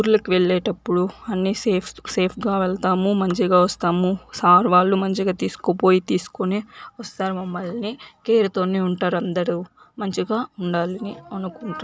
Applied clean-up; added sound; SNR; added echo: none; none; none; none.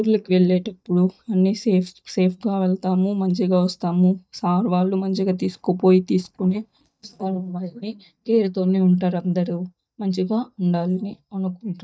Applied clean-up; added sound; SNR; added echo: neural mask model DeepFilterNet 3.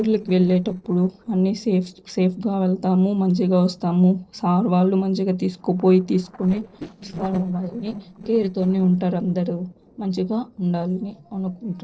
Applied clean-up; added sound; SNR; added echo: neural separator model SepFormer DNS4.